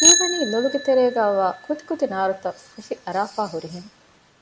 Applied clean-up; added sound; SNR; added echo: none; Bicycle bell; 1 dB; none.